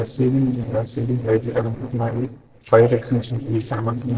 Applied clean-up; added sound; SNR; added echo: neural separator model SepFormer DNS4.